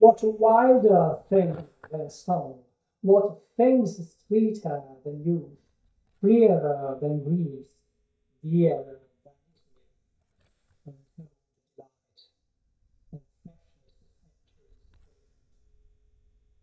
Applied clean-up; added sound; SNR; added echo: neural mask model DeepFilterNet 3.